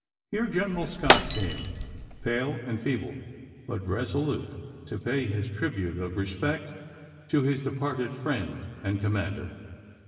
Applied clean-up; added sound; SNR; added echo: none; Shatter; -2 dB; reverberation time 2.6 s.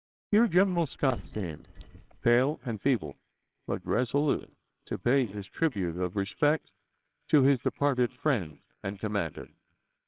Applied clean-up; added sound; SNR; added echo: neural separator model SepFormer WHAMR!.